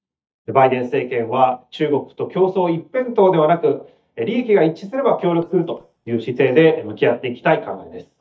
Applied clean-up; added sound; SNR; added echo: neural mask model DeepFilterNet 3.